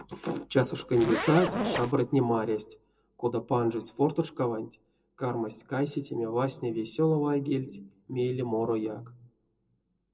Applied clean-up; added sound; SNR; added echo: none; Zipper (clothing); 2 dB; reverberation time 0.2 s.